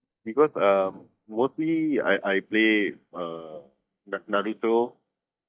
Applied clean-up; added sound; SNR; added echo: neural mask model DeepFilterNet 3.